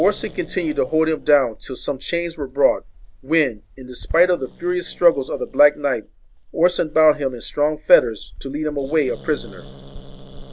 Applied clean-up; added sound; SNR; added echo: none; Growling; 18 dB; none.